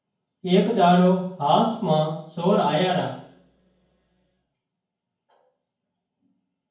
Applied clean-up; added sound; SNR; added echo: none; none; none; reverberation time 0.9 s.